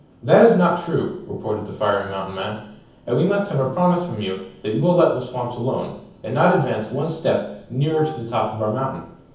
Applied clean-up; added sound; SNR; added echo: none; Wind instrument, woodwind instrument; 13 dB; reverberation time 0.7 s.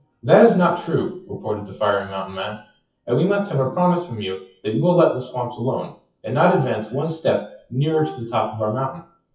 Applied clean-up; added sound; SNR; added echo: classical method WPE with log-MMSE.